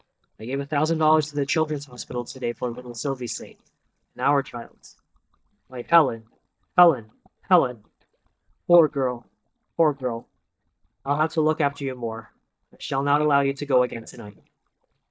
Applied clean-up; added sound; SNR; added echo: neural mask model DeepFilterNet 3.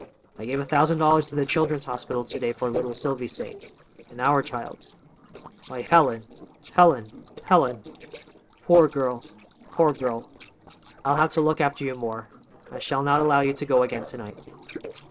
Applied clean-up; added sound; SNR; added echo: neural separator model SepFormer DNS4.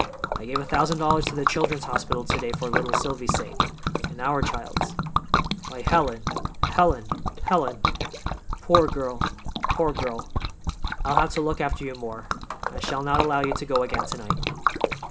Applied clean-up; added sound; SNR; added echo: none; Liquid; -1 dB; reverberation time 0.3 s.